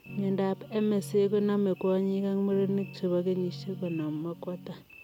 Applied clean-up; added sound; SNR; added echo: none; Guitar; 14 dB; none.